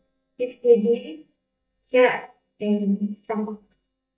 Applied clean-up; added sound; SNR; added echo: neural mask model DeepFilterNet 3.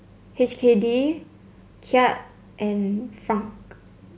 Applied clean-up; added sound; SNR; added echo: none; none; none; none.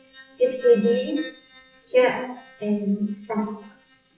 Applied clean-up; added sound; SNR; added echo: classical method WPE with log-MMSE.